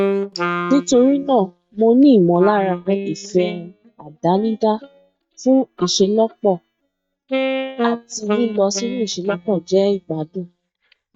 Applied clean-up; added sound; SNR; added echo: neural mask model DeepFilterNet 3.